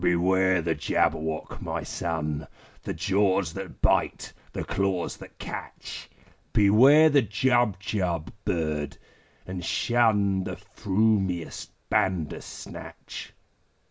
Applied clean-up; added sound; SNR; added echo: none; none; none; none.